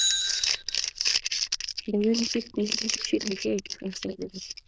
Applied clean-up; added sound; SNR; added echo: neural diffusion model UNIVERSE++.